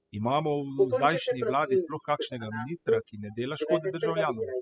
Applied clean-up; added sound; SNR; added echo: classical method spectral subtraction.